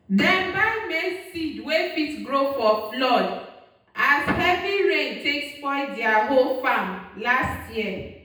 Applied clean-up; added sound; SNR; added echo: none; none; none; reverberation time 0.9 s.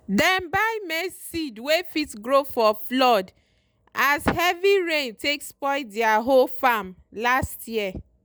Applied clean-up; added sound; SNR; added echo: none; none; none; none.